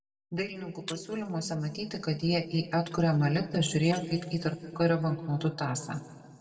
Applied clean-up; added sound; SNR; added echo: neural separator model SepFormer DNS4.